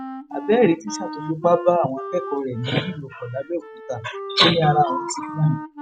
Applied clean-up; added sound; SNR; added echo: none; Wind instrument, woodwind instrument; 11 dB; none.